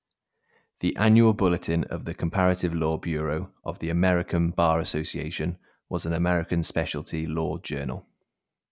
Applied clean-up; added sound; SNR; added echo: none; none; none; none.